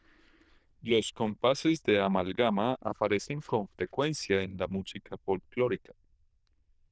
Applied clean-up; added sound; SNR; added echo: neural diffusion model UNIVERSE++.